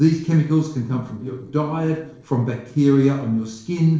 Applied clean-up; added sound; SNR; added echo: neural separator model SepFormer DNS4.